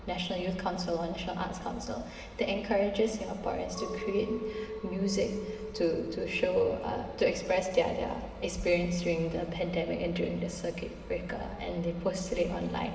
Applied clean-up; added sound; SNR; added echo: none; Chink, clink; 14 dB; reverberation time 2.0 s.